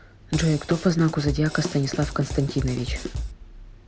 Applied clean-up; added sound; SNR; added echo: none; Drum kit; 7 dB; none.